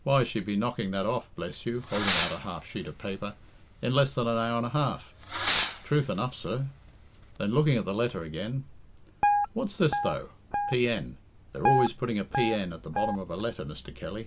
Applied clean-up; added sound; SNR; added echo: none; Guitar + Fireworks; 1 dB; none.